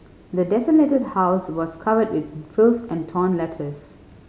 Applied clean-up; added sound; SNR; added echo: none; none; none; none.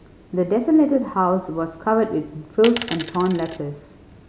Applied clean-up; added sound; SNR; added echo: none; Coin (dropping); 11 dB; none.